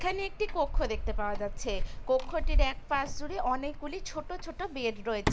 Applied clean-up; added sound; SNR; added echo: none; Keys jangling; -1 dB; none.